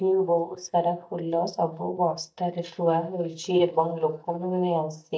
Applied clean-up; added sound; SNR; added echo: neural mask model DeepFilterNet 3.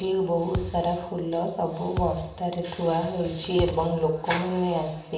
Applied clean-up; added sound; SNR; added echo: none; Thump, thud; 10 dB; reverberation time 0.8 s.